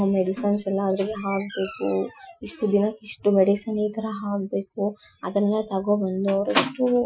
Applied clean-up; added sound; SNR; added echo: classical method Wiener filter.